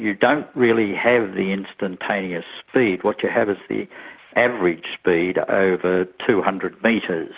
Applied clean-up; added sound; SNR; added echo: none; none; none; none.